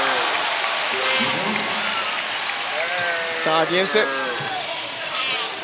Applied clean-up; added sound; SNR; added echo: none; Livestock, farm animals, working animals; 5 dB; none.